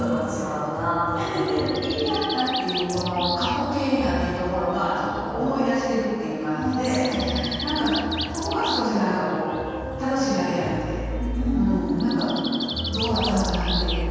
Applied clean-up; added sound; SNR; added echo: none; Bird; 12 dB; reverberation time 2.1 s.